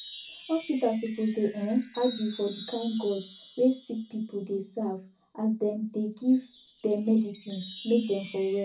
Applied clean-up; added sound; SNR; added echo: none; Wind chime; 19 dB; reverberation time 0.3 s.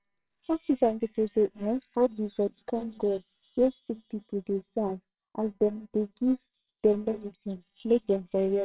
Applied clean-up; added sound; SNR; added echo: neural separator model SepFormer WHAMR!.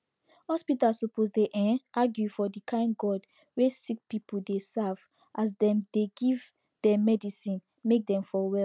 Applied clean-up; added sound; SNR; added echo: none; none; none; none.